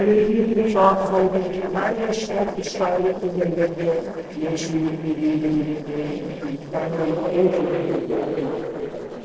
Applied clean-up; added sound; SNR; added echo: neural separator model SepFormer DNS4.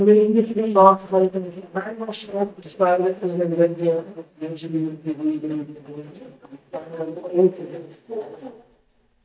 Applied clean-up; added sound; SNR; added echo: neural mask model DeepFilterNet 3.